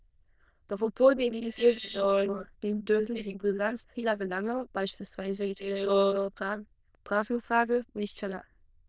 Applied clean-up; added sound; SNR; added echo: neural diffusion model UNIVERSE++.